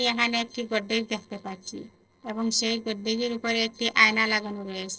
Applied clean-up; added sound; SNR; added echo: neural separator model SepFormer DNS4.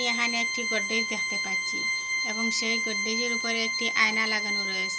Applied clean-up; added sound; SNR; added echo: none; Organ; -3 dB; none.